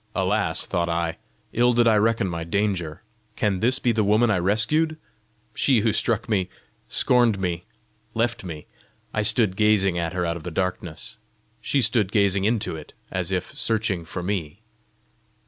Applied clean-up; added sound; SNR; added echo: none; none; none; none.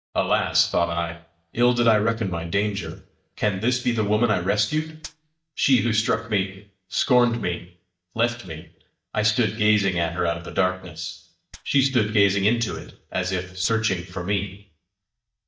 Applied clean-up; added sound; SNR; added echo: neural mask model DeepFilterNet 3.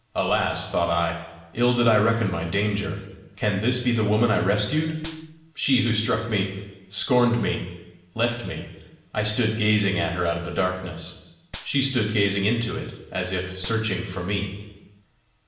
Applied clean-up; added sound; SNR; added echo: none; Gunshot, gunfire; 13 dB; reverberation time 1.0 s.